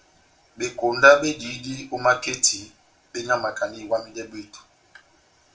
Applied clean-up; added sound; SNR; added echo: none; none; none; reverberation time 0.2 s.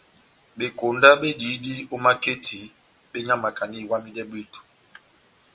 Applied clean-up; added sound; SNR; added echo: none; none; none; none.